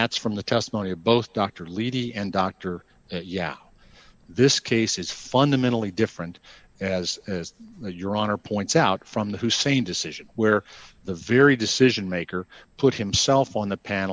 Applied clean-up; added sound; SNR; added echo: none; none; none; none.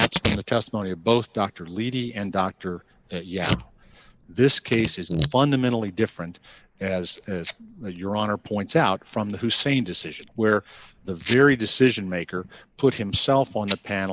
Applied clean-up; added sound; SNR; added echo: neural mask model Resemble Enhance denoiser.